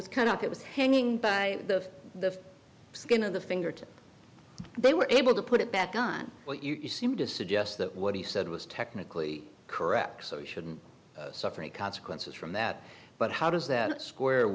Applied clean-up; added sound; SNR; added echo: none; none; none; none.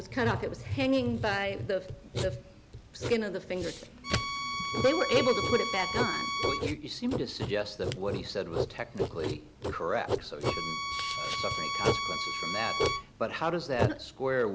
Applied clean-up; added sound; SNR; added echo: none; Writing + Bowed string instrument; 1 dB; none.